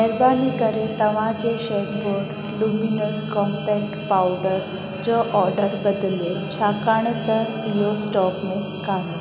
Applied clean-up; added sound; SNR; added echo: none; none; none; none.